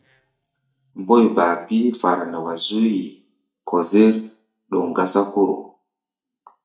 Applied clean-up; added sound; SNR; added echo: neural mask model DeepFilterNet 3.